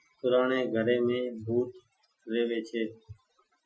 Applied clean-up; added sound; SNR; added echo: classical method Wiener filter.